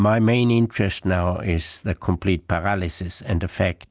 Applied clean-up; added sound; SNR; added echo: none; none; none; none.